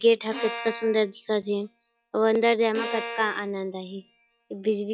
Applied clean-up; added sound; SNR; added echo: classical method log-MMSE.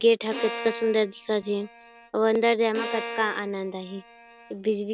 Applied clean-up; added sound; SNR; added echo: none; Bowed string instrument; 12 dB; none.